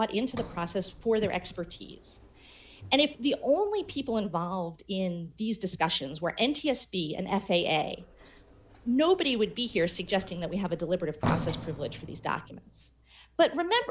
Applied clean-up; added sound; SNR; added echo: none; Sliding door; 14 dB; none.